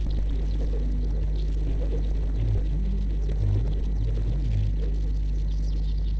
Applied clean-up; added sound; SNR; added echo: neural separator model SepFormer DNS4.